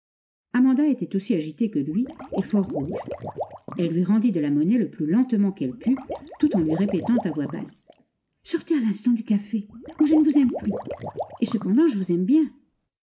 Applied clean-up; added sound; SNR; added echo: neural mask model Resemble Enhance denoiser.